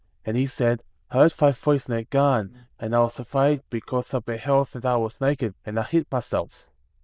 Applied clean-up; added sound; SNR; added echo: neural diffusion model UNIVERSE++.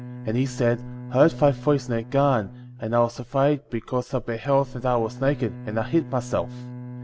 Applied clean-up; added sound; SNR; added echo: none; Bowed string instrument; 14 dB; none.